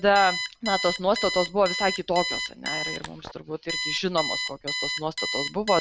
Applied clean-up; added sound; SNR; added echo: none; Alarm; 5 dB; none.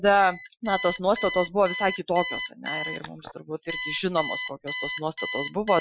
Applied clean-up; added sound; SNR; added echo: classical method Wiener filter.